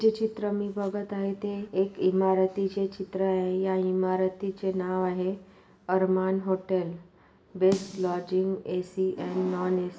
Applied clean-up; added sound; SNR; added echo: none; Snare drum; 15 dB; reverberation time 0.7 s.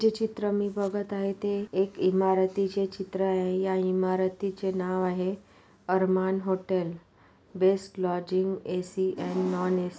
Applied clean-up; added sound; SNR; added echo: none; none; none; none.